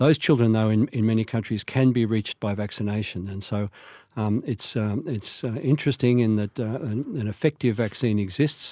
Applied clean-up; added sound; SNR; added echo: none; none; none; none.